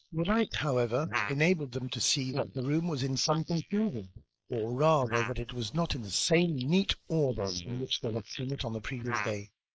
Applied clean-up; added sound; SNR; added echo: neural mask model Resemble Enhance denoiser.